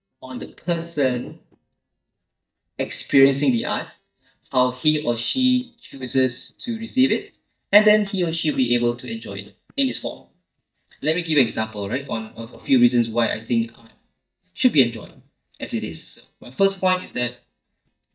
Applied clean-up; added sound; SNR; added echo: neural mask model DeepFilterNet 3.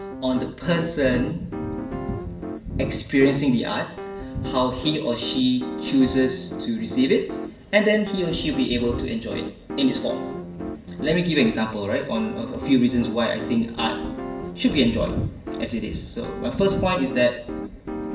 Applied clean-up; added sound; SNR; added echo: none; Piano; 9 dB; reverberation time 0.7 s.